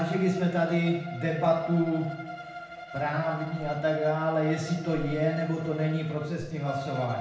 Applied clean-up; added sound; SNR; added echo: none; Bowed string instrument; 12 dB; reverberation time 0.8 s.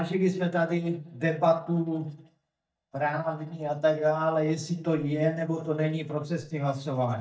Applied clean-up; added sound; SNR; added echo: neural mask model DeepFilterNet 3.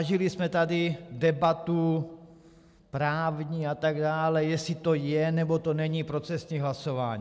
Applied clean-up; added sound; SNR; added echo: none; none; none; none.